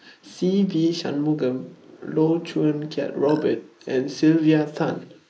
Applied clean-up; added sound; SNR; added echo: neural mask model Resemble Enhance denoiser.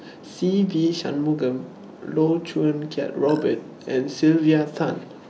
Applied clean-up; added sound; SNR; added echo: none; Burping, eructation; 19 dB; none.